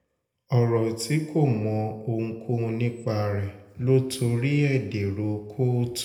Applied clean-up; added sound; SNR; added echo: none; none; none; reverberation time 0.8 s.